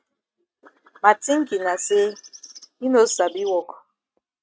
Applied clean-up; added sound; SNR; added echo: neural mask model RNNoise.